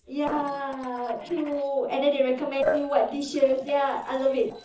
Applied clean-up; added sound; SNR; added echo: neural separator model SepFormer DNS4.